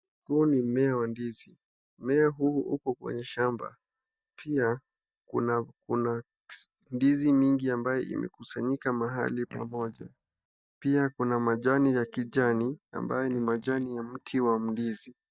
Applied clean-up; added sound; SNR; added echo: neural mask model DeepFilterNet 3.